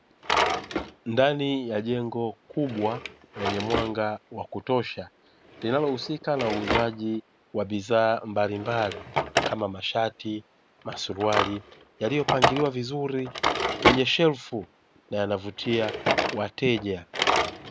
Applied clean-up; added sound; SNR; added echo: none; Drawer open or close; 3 dB; none.